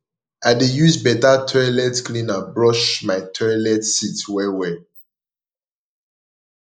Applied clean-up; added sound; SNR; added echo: neural mask model Resemble Enhance denoiser.